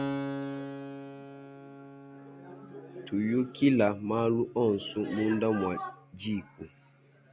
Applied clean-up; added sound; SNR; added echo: none; Keyboard (musical); 11 dB; none.